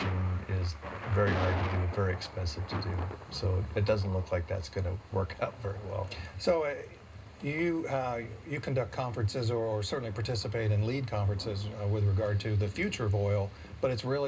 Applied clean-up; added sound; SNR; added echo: none; Thunder; 13 dB; reverberation time 0.2 s.